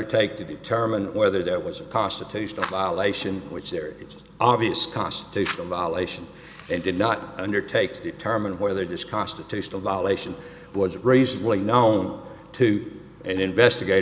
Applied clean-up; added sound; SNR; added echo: none; none; none; none.